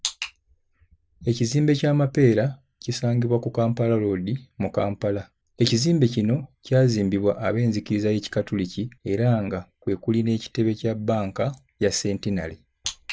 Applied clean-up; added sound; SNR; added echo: none; none; none; none.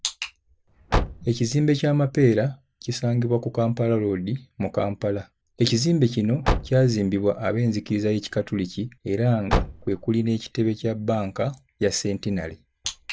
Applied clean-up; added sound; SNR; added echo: none; Car; 5 dB; none.